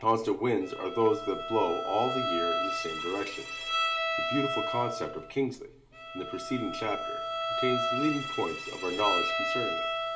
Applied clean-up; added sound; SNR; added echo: none; Bowed string instrument; 1 dB; reverberation time 0.5 s.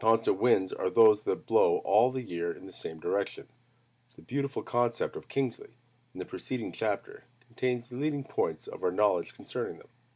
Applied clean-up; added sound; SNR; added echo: none; none; none; none.